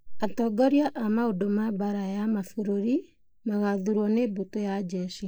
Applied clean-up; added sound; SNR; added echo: neural mask model Resemble Enhance denoiser.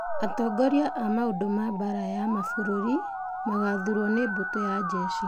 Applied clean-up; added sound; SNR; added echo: none; Musical instrument; 5 dB; none.